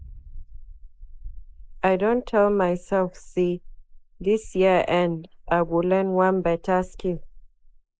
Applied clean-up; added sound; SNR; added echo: neural mask model Resemble Enhance denoiser.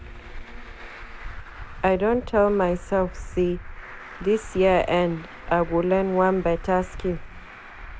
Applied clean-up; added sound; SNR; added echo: none; Traffic noise, roadway noise; 12 dB; none.